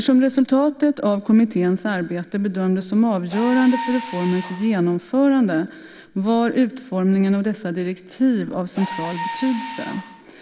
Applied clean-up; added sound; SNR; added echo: none; Mechanisms; 15 dB; none.